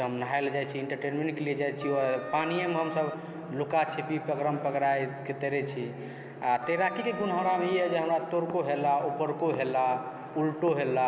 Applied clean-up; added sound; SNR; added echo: none; Wind instrument, woodwind instrument; 11 dB; none.